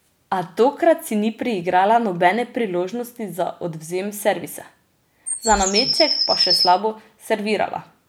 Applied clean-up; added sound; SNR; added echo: none; Bird vocalization, bird call, bird song; 2 dB; none.